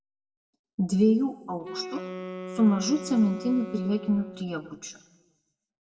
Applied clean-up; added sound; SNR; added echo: none; Wind instrument, woodwind instrument; 11 dB; reverberation time 0.8 s.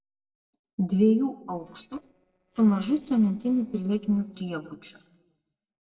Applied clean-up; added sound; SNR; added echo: neural separator model SepFormer DNS4.